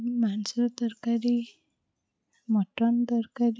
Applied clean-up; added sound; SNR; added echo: none; none; none; none.